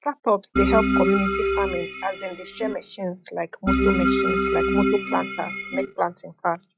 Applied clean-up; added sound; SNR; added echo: classical method log-MMSE.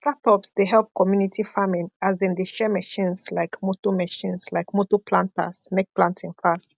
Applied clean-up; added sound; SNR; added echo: none; none; none; none.